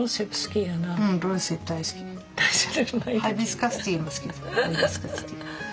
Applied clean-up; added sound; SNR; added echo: none; none; none; none.